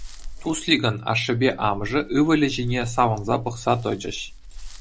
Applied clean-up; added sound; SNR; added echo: none; Dog; 14 dB; none.